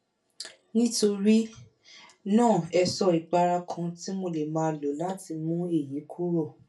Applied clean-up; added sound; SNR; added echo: none; none; none; reverberation time 0.2 s.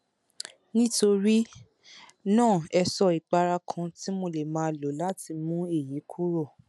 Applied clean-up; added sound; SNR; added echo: none; none; none; none.